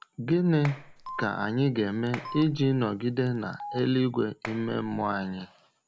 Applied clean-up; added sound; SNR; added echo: none; Clapping + Telephone; 15 dB; none.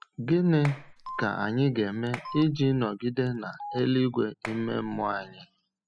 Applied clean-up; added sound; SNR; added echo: classical method spectral subtraction.